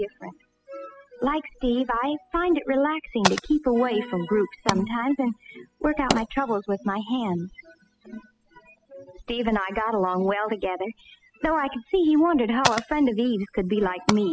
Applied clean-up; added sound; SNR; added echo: classical method spectral subtraction.